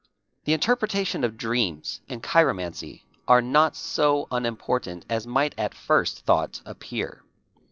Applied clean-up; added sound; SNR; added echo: neural separator model SepFormer DNS4.